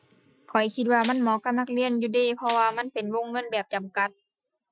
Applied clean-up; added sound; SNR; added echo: classical method Wiener filter.